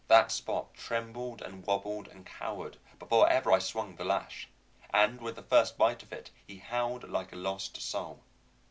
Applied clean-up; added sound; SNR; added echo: none; none; none; none.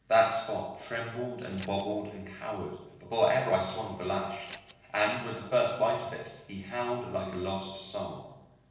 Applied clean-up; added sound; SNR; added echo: neural separator model SepFormer DNS4.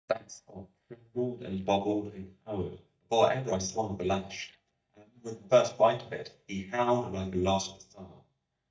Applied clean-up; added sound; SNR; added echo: neural mask model DeepFilterNet 3.